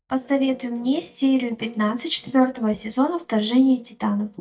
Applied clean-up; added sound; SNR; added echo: neural mask model DeepFilterNet 3.